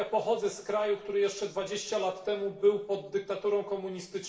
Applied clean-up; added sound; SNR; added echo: none; none; none; reverberation time 0.6 s.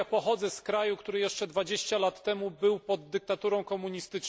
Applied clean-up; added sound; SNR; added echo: none; none; none; none.